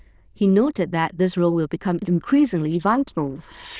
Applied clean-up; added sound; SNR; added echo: neural diffusion model UNIVERSE++.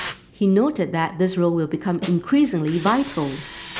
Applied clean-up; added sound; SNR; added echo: none; Snare drum + Tools; 14 dB; none.